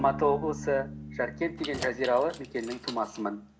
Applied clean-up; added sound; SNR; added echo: none; Keys jangling + Bass guitar; 11 dB; none.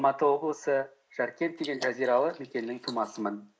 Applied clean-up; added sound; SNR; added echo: neural mask model Resemble Enhance denoiser.